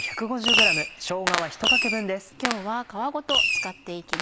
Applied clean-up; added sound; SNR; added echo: none; Fireworks; -4 dB; none.